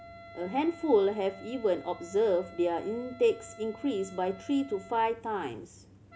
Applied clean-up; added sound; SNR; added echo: none; Wind instrument, woodwind instrument; 20 dB; none.